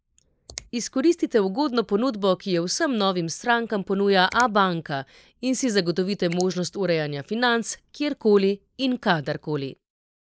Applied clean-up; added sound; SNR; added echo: neural mask model Resemble Enhance denoiser.